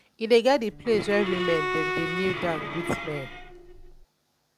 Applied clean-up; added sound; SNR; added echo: none; Bowed string instrument; 5 dB; none.